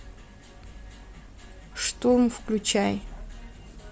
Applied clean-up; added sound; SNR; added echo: none; none; none; none.